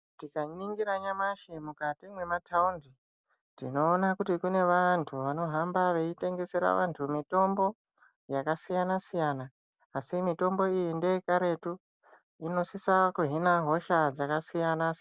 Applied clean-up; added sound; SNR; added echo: none; none; none; none.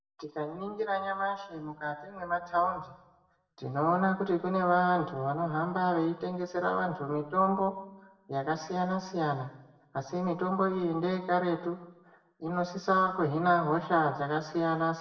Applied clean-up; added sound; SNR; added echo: none; none; none; reverberation time 0.8 s.